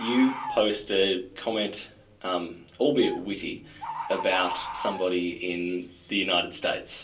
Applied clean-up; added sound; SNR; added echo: none; Bird; 12 dB; reverberation time 0.3 s.